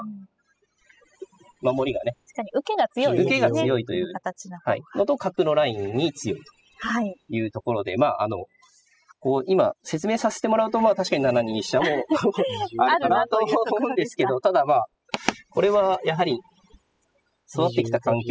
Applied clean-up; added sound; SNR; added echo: classical method spectral subtraction.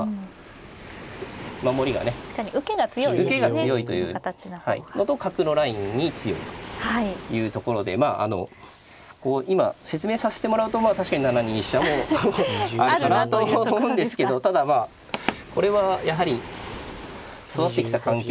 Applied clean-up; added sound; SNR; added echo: none; Waves, surf; 17 dB; none.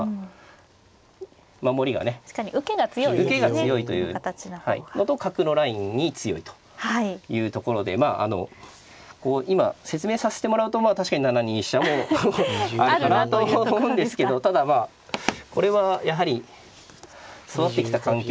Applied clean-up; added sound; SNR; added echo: none; none; none; none.